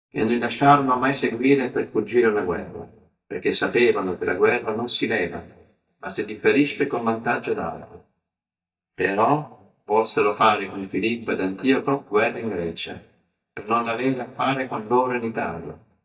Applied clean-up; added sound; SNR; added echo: neural mask model DeepFilterNet 3.